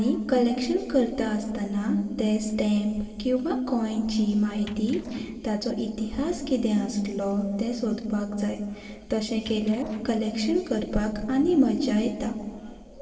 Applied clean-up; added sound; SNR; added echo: neural separator model SepFormer DNS4.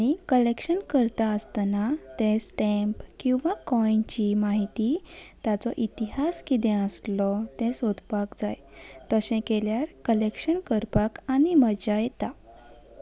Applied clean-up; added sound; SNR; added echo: none; none; none; none.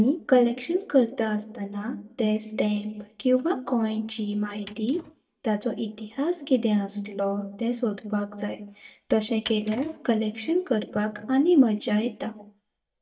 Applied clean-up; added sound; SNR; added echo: neural mask model DeepFilterNet 3.